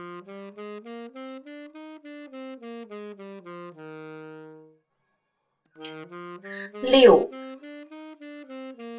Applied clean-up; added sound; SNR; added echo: none; Wind instrument, woodwind instrument; 13 dB; reverberation time 0.1 s.